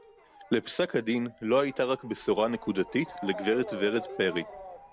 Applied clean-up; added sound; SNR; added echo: none; Motor vehicle (road) / Siren; 14 dB; none.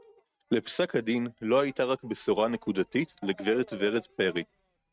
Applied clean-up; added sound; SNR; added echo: neural mask model RNNoise.